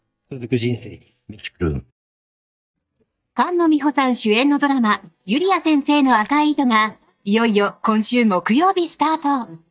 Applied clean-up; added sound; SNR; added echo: neural mask model DeepFilterNet 3.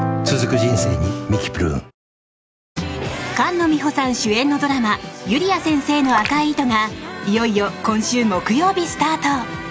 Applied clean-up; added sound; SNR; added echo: none; Raindrop; 11 dB; none.